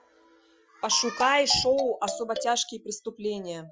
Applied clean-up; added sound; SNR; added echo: classical method Wiener filter.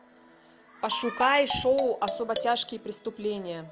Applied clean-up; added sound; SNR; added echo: none; Marimba, xylophone; 9 dB; none.